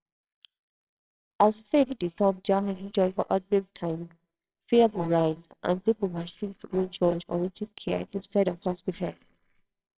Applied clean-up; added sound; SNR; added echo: neural separator model SepFormer WHAMR!.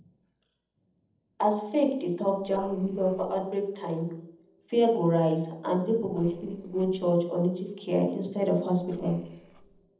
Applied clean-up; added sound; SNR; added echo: neural separator model SepFormer DNS4.